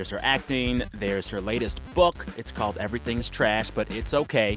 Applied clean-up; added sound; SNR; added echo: none; none; none; none.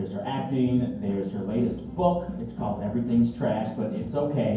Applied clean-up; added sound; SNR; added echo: none; none; none; reverberation time 0.9 s.